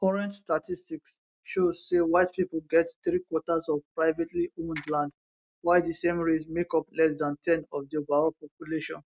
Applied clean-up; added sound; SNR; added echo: neural mask model RNNoise.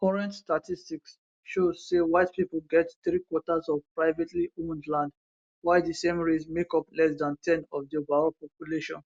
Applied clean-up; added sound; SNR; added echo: none; none; none; none.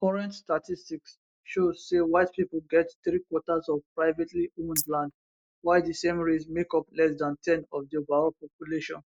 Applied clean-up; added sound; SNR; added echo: neural mask model DeepFilterNet 3.